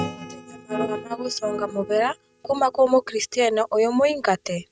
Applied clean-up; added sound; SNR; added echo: neural mask model RNNoise.